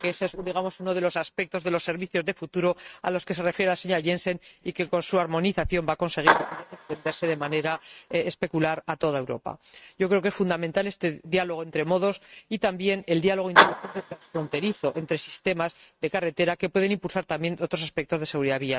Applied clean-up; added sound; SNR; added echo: neural mask model RNNoise.